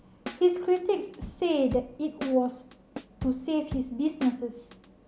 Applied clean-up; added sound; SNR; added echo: none; Drum / Drum kit; 14 dB; none.